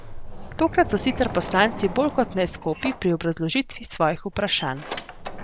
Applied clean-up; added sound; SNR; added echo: none; Sliding door; 11 dB; none.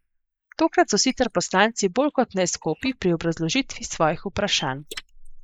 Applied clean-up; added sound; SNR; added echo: neural mask model Resemble Enhance denoiser.